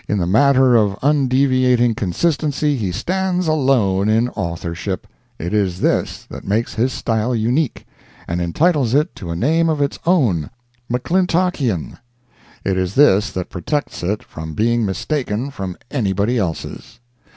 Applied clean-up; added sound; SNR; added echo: none; none; none; none.